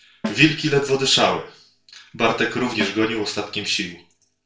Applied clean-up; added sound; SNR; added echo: none; Snare drum; 13 dB; reverberation time 0.4 s.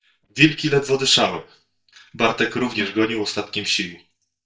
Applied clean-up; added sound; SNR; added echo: neural mask model DeepFilterNet 3.